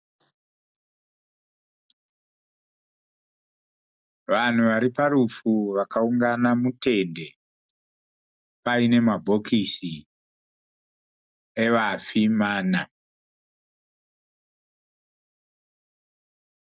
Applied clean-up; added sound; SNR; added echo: none; none; none; none.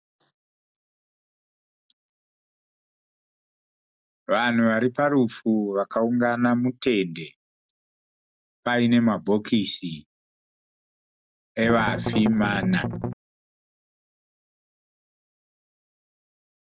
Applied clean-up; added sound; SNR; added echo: none; Strum; 2 dB; none.